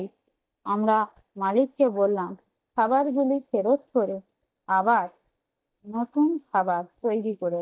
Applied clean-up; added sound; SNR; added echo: neural mask model DeepFilterNet 3.